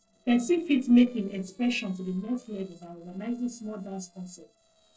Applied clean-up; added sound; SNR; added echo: neural separator model SepFormer DNS4.